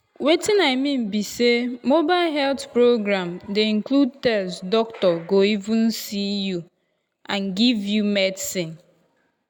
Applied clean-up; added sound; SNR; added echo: none; none; none; none.